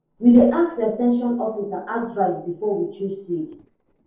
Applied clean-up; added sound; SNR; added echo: neural separator model SepFormer DNS4.